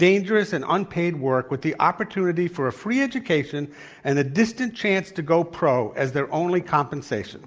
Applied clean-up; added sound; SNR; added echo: none; none; none; none.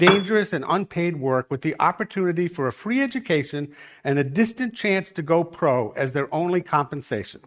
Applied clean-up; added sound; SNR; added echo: neural mask model RNNoise.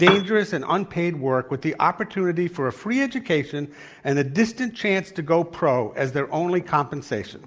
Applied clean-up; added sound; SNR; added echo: none; Piano; -2 dB; none.